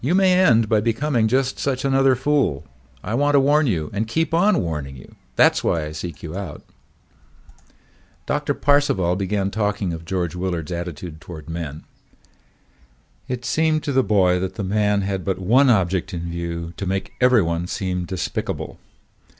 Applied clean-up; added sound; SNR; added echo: none; none; none; none.